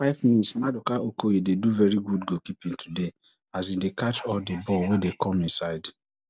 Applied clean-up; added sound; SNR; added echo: none; none; none; none.